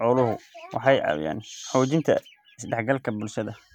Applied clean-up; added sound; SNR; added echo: none; none; none; none.